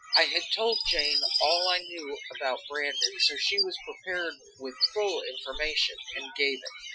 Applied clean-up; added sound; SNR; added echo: classical method Wiener filter.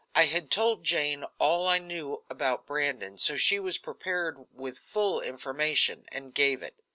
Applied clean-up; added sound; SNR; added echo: none; none; none; none.